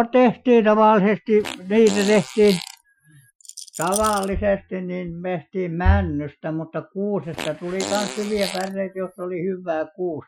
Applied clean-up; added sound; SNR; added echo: classical method Wiener filter.